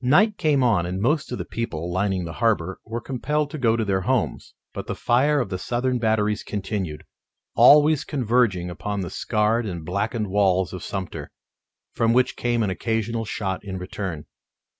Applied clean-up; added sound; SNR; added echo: none; none; none; none.